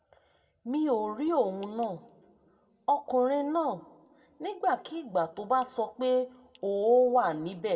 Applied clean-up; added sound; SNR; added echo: none; none; none; reverberation time 0.9 s.